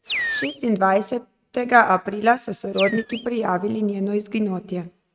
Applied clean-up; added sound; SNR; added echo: neural mask model RNNoise.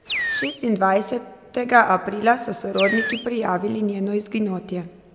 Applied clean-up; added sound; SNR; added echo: none; Animal; 8 dB; none.